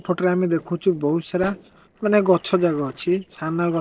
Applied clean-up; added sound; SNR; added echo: neural separator model SepFormer DNS4.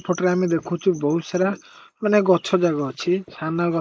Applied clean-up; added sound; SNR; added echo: neural mask model Resemble Enhance denoiser.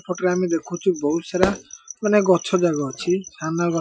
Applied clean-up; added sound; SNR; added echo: classical method Wiener filter.